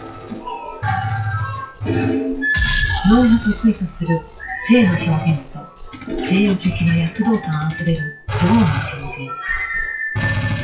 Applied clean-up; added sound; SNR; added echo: classical method WPE with log-MMSE.